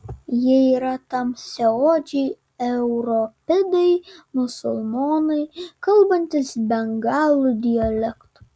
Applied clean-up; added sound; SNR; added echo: none; none; none; none.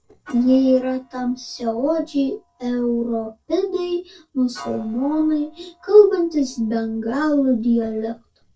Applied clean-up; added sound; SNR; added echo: neural separator model SepFormer DNS4.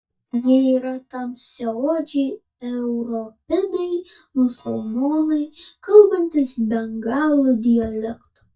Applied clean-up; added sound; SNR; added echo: neural mask model DeepFilterNet 3.